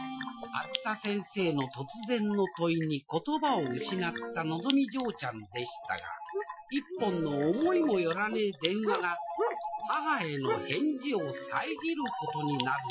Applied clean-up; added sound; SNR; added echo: classical method Wiener filter.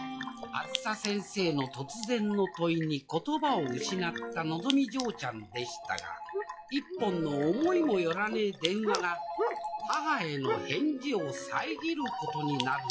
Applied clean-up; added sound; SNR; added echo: classical method log-MMSE.